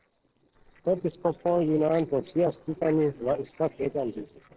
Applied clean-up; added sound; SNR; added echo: neural separator model SepFormer DNS4.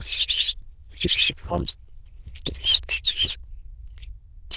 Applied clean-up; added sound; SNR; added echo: neural diffusion model UNIVERSE++.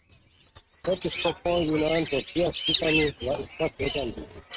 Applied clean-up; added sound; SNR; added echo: neural mask model RNNoise.